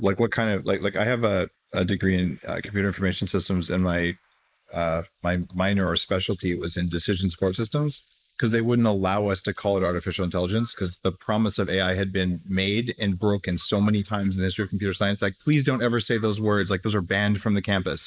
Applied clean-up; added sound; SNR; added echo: neural mask model Resemble Enhance denoiser.